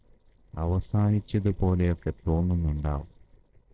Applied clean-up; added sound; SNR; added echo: neural separator model SepFormer DNS4.